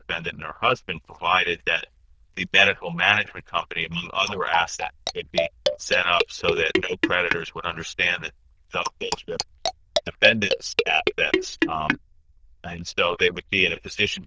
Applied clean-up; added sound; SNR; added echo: neural diffusion model UNIVERSE++.